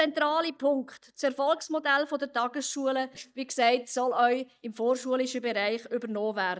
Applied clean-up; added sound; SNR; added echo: neural mask model DeepFilterNet 3.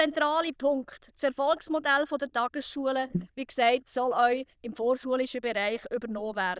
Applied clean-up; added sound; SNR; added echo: neural diffusion model UNIVERSE++.